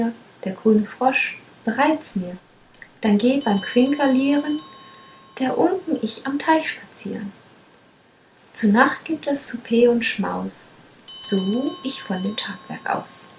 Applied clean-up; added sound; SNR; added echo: none; Bell; 16 dB; none.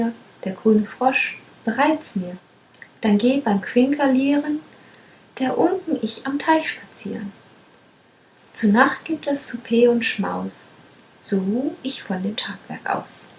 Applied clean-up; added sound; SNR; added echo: none; none; none; none.